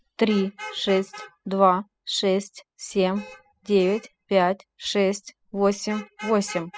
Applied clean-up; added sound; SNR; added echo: classical method spectral subtraction.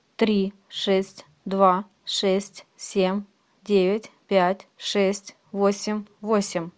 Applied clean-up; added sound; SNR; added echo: none; none; none; none.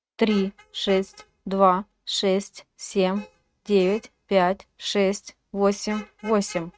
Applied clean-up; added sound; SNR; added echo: neural mask model RNNoise.